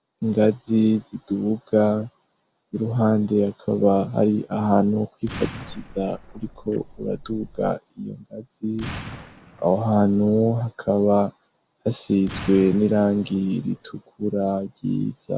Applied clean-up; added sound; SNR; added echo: none; Explosion + Tick-tock; 16 dB; none.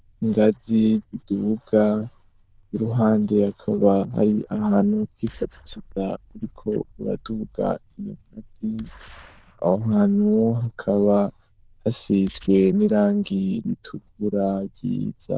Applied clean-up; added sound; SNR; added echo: neural diffusion model UNIVERSE++.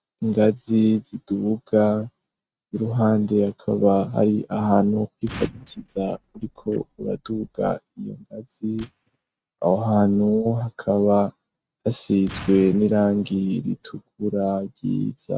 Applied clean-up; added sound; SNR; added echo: neural mask model RNNoise.